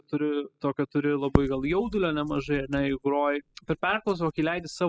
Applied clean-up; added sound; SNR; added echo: classical method spectral subtraction.